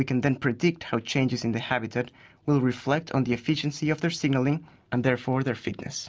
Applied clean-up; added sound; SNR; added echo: none; none; none; none.